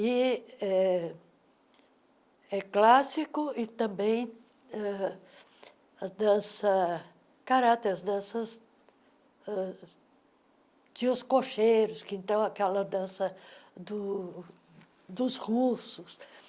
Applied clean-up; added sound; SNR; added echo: none; none; none; none.